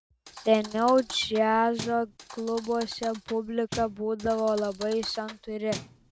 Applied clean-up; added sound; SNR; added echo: none; Thump, thud; 16 dB; none.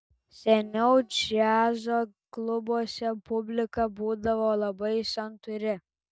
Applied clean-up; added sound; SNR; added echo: none; none; none; none.